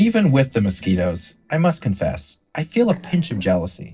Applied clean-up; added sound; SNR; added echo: neural separator model SepFormer DNS4.